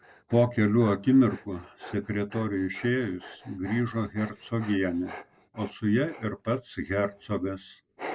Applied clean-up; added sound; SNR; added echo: neural mask model Resemble Enhance denoiser.